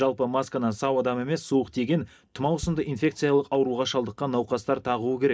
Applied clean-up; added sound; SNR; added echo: neural mask model DeepFilterNet 3.